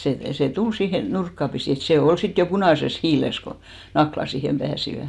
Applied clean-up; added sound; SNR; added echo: none; none; none; none.